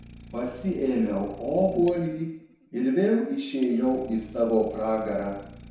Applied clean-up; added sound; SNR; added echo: none; Idling; 20 dB; reverberation time 0.7 s.